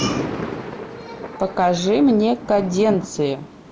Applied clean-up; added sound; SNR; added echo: none; Thunder; 9 dB; none.